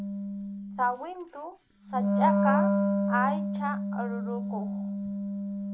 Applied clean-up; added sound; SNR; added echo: none; Wind instrument, woodwind instrument; -4 dB; none.